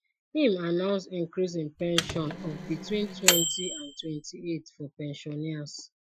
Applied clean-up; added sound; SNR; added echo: classical method Wiener filter.